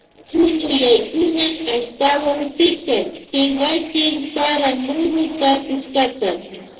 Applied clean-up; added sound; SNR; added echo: neural separator model SepFormer DNS4.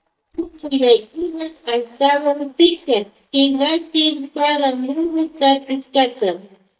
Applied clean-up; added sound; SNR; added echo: neural mask model DeepFilterNet 3.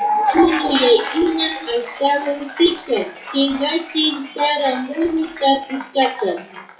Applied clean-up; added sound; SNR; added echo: classical method WPE with log-MMSE.